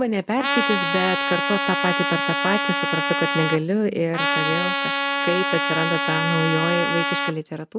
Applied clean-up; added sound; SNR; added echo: none; Trumpet; -1 dB; none.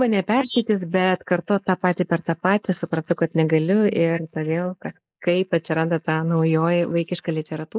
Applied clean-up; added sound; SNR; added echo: neural mask model Resemble Enhance denoiser.